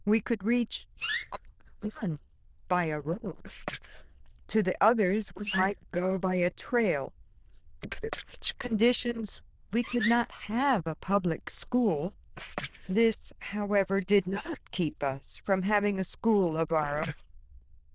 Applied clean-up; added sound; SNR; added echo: neural diffusion model UNIVERSE++.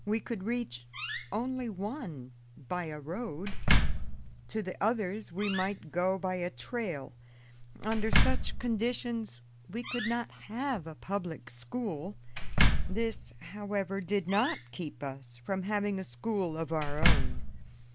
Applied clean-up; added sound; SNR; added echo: none; Slam; -3 dB; none.